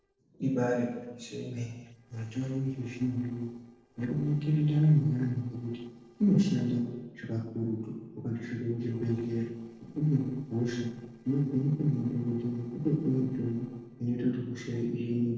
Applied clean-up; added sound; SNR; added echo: neural separator model SepFormer DNS4.